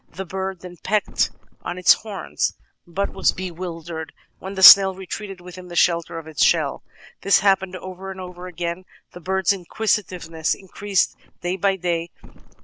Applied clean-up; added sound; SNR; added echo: none; Thump, thud; 16 dB; none.